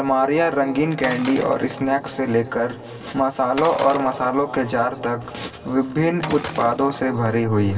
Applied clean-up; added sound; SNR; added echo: none; Shatter; 13 dB; reverberation time 2.4 s.